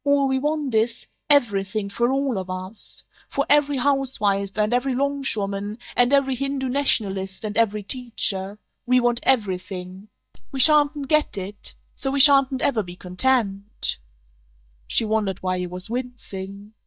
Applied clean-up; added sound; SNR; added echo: neural mask model DeepFilterNet 3.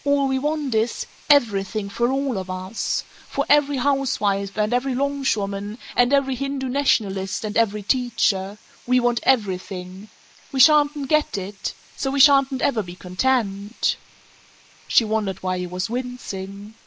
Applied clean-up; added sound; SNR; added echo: neural mask model Resemble Enhance denoiser.